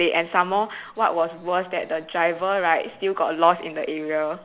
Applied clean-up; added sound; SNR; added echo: none; none; none; none.